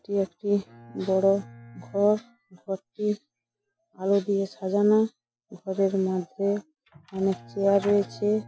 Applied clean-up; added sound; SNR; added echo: classical method Wiener filter.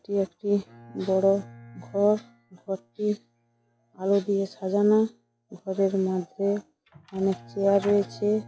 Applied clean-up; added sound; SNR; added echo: classical method log-MMSE.